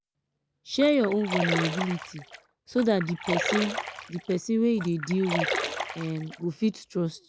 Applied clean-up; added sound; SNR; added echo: none; Splash, splatter; 5 dB; none.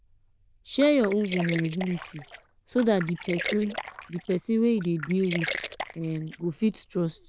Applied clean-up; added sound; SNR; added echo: neural diffusion model UNIVERSE++.